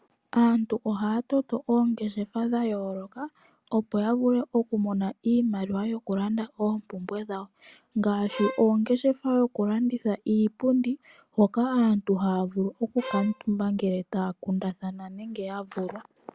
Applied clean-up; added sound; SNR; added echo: none; Bowed string instrument; 10 dB; none.